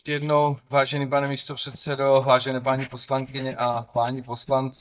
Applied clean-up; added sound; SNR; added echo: neural mask model DeepFilterNet 3.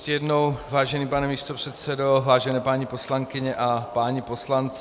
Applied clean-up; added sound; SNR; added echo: none; none; none; none.